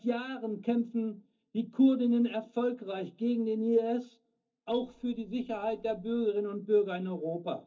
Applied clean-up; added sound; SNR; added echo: neural separator model SepFormer DNS4.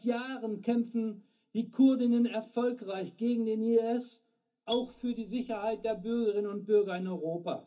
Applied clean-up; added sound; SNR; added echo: none; Marimba, xylophone; 18 dB; reverberation time 0.3 s.